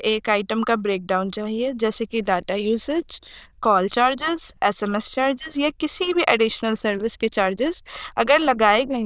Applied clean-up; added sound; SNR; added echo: neural diffusion model UNIVERSE++.